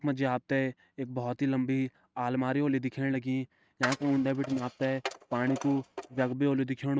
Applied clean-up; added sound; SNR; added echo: neural mask model RNNoise.